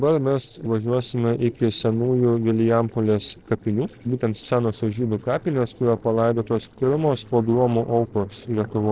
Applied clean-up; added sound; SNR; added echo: neural separator model SepFormer DNS4.